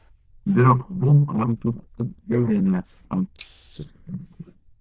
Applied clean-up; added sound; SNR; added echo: neural diffusion model UNIVERSE++.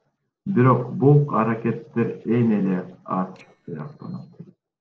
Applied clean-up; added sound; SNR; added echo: neural separator model SepFormer DNS4.